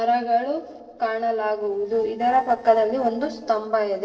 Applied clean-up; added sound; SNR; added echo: neural separator model SepFormer DNS4.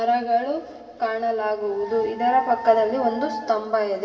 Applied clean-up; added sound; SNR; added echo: none; Dog; 11 dB; reverberation time 2.0 s.